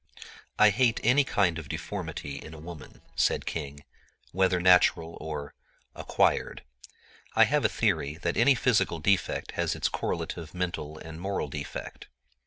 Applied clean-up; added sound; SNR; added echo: neural separator model SepFormer DNS4.